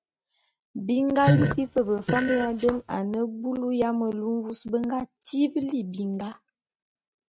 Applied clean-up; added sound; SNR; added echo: neural mask model RNNoise.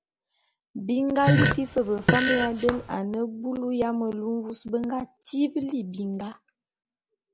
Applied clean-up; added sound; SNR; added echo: none; Fart; -3 dB; none.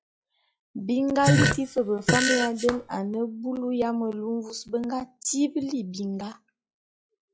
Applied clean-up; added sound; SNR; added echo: classical method log-MMSE.